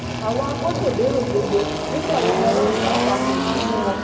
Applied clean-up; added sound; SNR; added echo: none; Engine; 0 dB; reverberation time 2.2 s.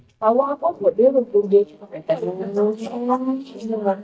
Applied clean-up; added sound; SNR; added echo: neural mask model DeepFilterNet 3.